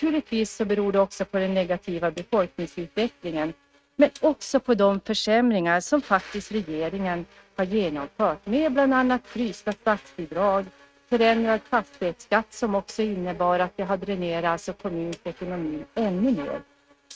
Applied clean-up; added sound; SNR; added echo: neural mask model RNNoise.